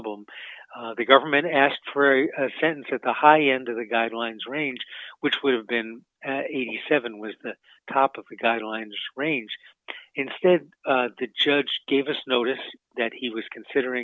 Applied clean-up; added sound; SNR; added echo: none; none; none; none.